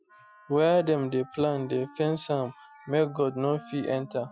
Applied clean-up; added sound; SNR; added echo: classical method Wiener filter.